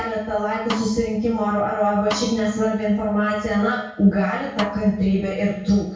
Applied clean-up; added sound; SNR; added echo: none; Snare drum; 13 dB; reverberation time 0.6 s.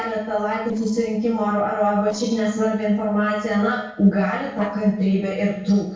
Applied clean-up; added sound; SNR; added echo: neural separator model SepFormer DNS4.